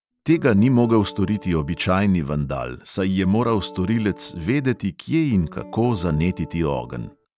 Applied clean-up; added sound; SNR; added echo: none; Guitar; 20 dB; none.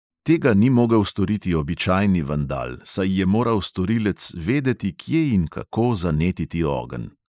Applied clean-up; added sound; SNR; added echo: neural mask model Resemble Enhance denoiser.